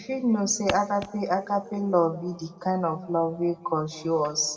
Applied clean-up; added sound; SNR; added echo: none; Walk, footsteps; 9 dB; reverberation time 1.4 s.